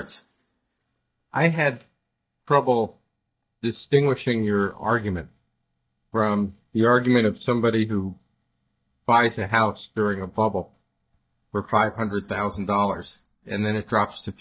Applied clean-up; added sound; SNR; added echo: neural mask model DeepFilterNet 3.